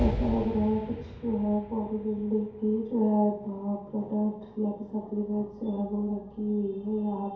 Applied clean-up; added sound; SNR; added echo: none; Explosion; 11 dB; reverberation time 2.4 s.